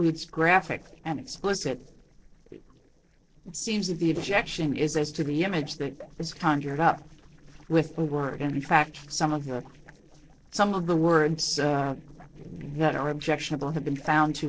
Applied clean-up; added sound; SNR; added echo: neural separator model SepFormer DNS4.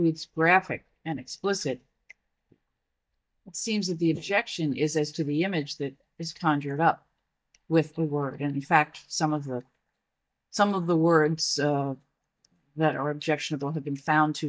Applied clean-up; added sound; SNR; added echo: neural mask model DeepFilterNet 3.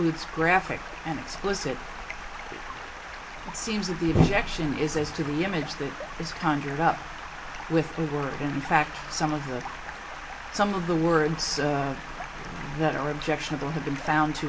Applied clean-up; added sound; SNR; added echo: none; Stream; 11 dB; reverberation time 2.3 s.